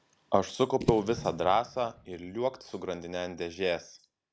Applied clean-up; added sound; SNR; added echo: none; Fireworks / Boom; 10 dB; none.